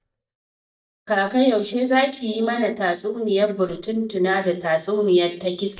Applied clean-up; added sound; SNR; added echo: neural mask model DeepFilterNet 3.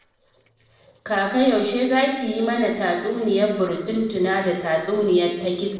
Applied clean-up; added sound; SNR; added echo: neural separator model SepFormer DNS4.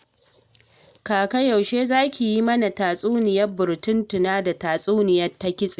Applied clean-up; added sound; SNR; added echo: none; none; none; none.